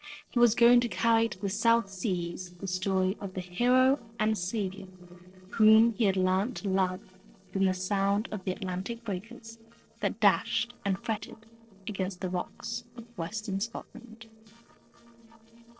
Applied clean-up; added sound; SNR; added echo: neural separator model SepFormer DNS4.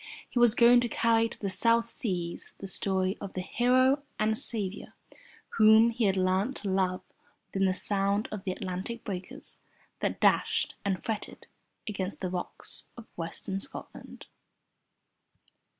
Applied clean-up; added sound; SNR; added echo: none; none; none; none.